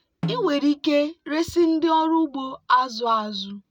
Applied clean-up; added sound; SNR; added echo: none; Snare drum; 13 dB; none.